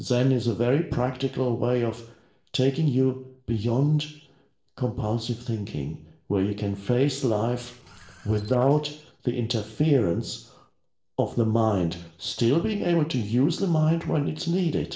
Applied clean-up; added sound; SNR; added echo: neural separator model SepFormer DNS4.